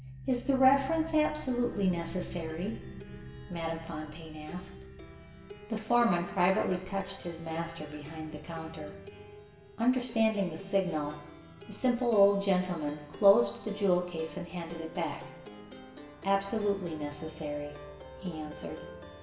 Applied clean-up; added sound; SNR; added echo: none; Plucked string instrument; 15 dB; reverberation time 1.1 s.